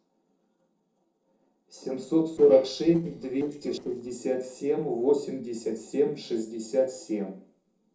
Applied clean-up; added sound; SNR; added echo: neural separator model SepFormer DNS4.